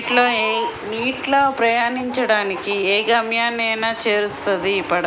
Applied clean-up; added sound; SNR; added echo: none; Chicken, rooster; 14 dB; none.